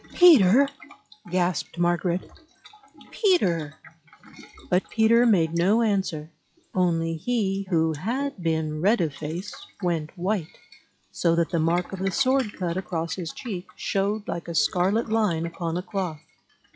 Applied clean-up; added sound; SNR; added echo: classical method log-MMSE.